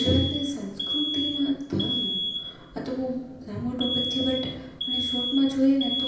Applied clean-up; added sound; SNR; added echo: none; Alarm; 4 dB; reverberation time 0.9 s.